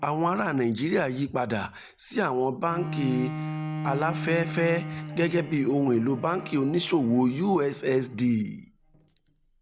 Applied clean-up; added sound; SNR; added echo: none; Bowed string instrument; 10 dB; none.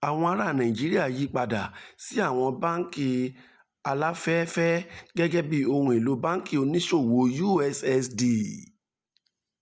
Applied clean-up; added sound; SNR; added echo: none; none; none; none.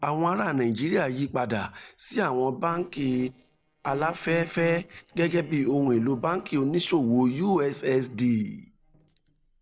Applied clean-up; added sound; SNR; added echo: neural separator model SepFormer DNS4.